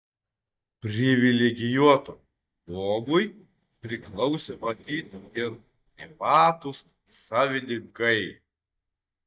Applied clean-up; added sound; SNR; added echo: neural mask model DeepFilterNet 3.